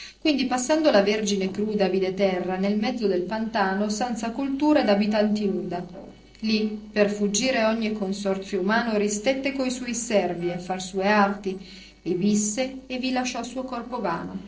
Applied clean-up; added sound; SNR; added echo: neural separator model SepFormer DNS4.